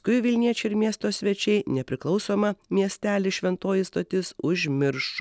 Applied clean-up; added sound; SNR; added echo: none; none; none; none.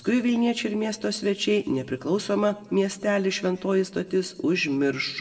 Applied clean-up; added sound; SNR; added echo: none; none; none; reverberation time 1.6 s.